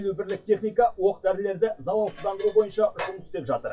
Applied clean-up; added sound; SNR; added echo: classical method WPE with log-MMSE.